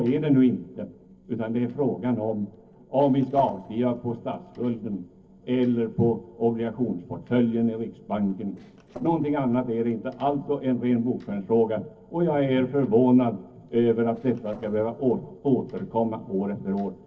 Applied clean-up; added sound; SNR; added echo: neural separator model SepFormer DNS4.